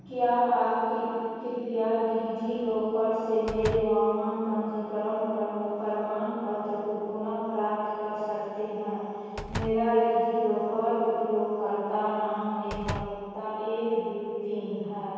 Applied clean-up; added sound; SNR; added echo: none; Slam; 12 dB; reverberation time 2.2 s.